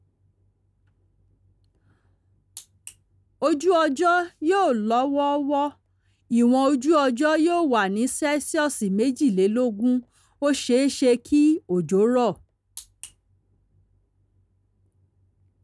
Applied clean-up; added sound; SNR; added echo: none; none; none; none.